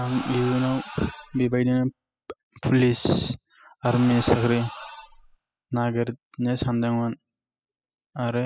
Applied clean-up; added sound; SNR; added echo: classical method spectral subtraction.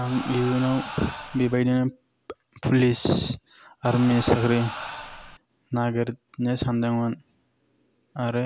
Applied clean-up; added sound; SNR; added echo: none; Crowd; 11 dB; none.